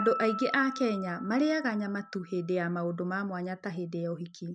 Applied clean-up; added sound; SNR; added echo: none; Piano; 11 dB; none.